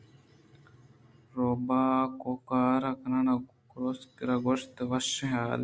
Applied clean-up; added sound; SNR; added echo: none; none; none; none.